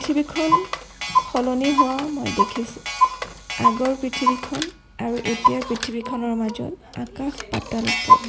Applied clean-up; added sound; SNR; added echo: none; Clock; -2 dB; none.